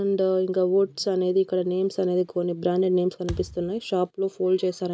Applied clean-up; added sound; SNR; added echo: none; Thump, thud; 14 dB; none.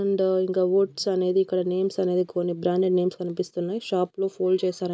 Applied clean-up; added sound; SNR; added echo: none; none; none; none.